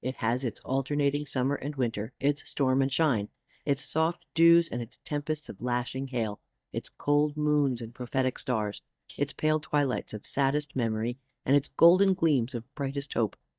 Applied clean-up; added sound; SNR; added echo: neural mask model DeepFilterNet 3.